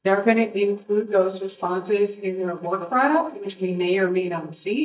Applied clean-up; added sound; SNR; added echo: neural mask model DeepFilterNet 3.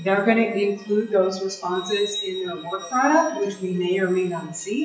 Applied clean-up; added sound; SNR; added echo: classical method WPE with log-MMSE.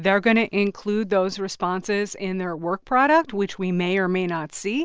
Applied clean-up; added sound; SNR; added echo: none; none; none; none.